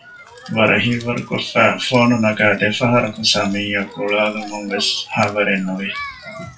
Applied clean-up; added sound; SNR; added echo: classical method WPE with log-MMSE.